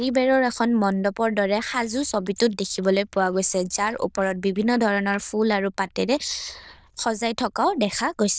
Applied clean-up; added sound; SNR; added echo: neural diffusion model UNIVERSE++.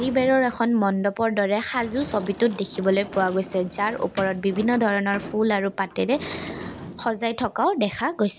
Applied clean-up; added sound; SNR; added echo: none; Sliding door / Slam; 16 dB; none.